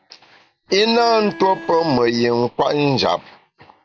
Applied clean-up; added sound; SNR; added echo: none; Bowed string instrument; 17 dB; none.